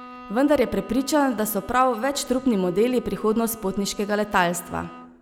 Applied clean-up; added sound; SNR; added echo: none; Bowed string instrument; 20 dB; none.